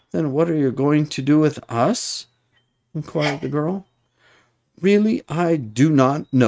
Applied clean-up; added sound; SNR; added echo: neural mask model RNNoise.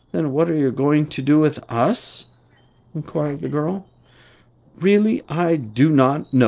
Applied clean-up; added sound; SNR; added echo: neural separator model SepFormer DNS4.